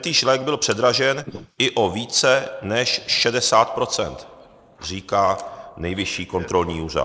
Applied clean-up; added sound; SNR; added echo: neural mask model Resemble Enhance denoiser.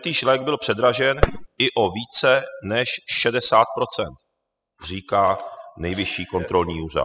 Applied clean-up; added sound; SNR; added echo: classical method spectral subtraction.